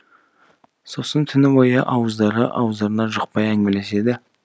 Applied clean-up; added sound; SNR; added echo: none; none; none; none.